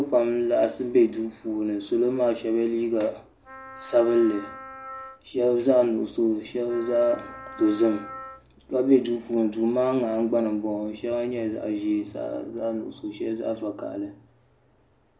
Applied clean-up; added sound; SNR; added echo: none; Wind instrument, woodwind instrument; 17 dB; none.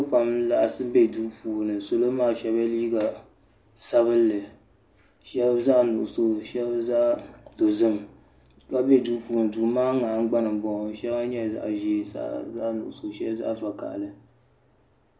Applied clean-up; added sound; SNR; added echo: none; none; none; none.